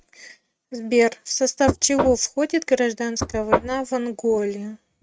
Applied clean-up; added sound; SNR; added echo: neural mask model RNNoise.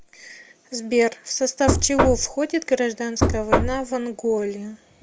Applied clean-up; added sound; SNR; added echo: none; Knock; -1 dB; none.